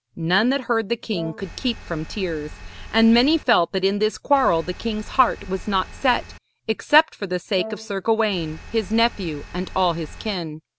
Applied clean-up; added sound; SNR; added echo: none; Engine + Brass instrument; 15 dB; none.